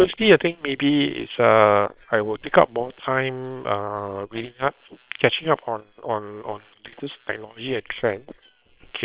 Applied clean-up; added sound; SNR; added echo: neural separator model SepFormer WHAM!.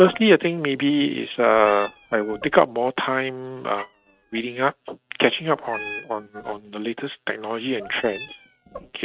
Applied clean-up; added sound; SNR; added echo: neural mask model RNNoise.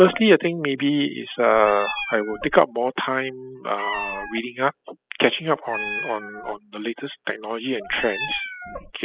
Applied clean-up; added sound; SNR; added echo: classical method spectral subtraction.